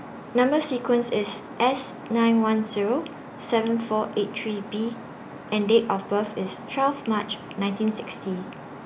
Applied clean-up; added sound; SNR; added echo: none; none; none; none.